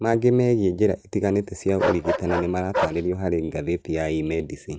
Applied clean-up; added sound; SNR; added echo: neural mask model RNNoise.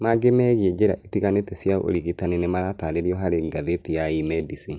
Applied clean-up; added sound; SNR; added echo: none; none; none; none.